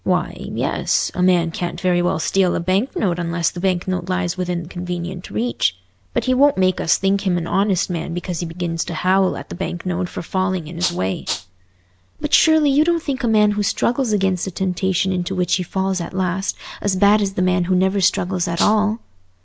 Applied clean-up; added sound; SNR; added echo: none; Rattle (instrument); 7 dB; none.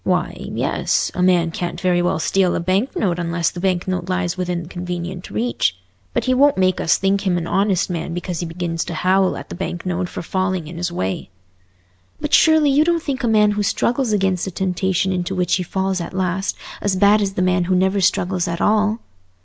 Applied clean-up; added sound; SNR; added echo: none; none; none; none.